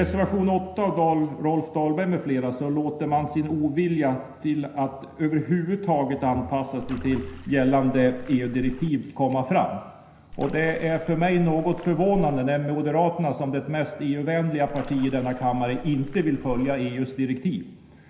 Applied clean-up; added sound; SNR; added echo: none; Splash, splatter; 13 dB; reverberation time 0.9 s.